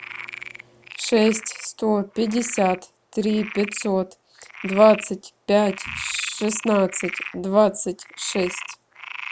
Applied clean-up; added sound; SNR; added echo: none; Frog; 13 dB; none.